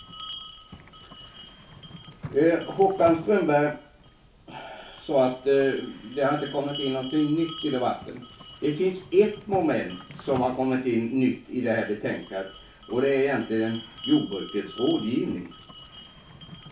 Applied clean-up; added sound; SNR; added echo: none; Bell; 15 dB; reverberation time 0.3 s.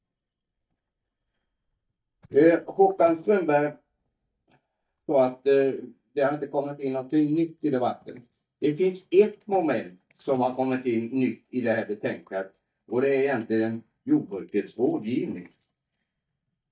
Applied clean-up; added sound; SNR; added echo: neural mask model DeepFilterNet 3.